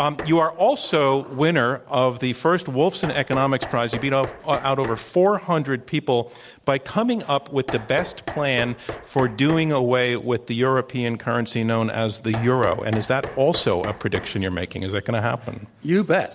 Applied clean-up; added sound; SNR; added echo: none; Knock; 16 dB; none.